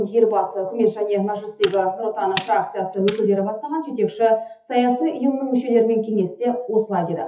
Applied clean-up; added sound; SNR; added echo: classical method WPE with log-MMSE.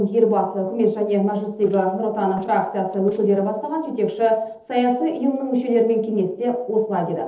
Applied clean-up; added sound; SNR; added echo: neural separator model SepFormer DNS4.